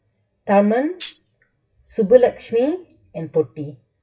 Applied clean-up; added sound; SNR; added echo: classical method WPE with log-MMSE.